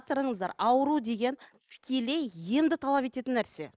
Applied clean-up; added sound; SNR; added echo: neural mask model Resemble Enhance denoiser.